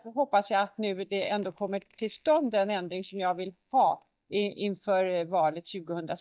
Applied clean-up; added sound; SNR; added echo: neural mask model DeepFilterNet 3.